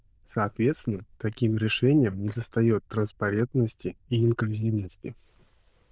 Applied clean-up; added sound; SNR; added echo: neural diffusion model UNIVERSE++.